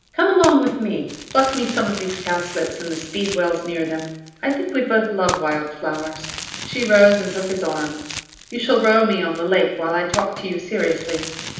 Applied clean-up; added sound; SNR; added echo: none; Crumpling, crinkling; 13 dB; reverberation time 0.9 s.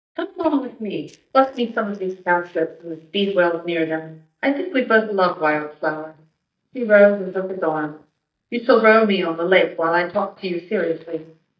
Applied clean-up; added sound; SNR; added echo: neural mask model DeepFilterNet 3.